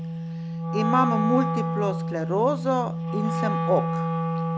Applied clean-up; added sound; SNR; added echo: none; Wind instrument, woodwind instrument; 0 dB; none.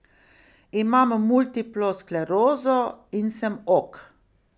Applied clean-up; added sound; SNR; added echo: none; none; none; none.